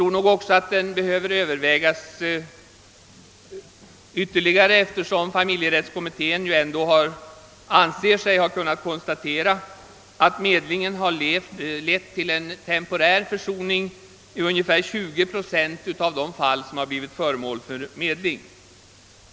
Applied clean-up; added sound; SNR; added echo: none; none; none; none.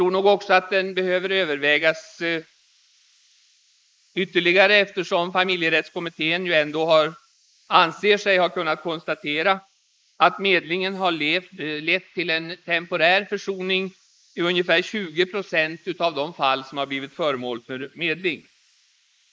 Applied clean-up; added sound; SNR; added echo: neural mask model Resemble Enhance denoiser.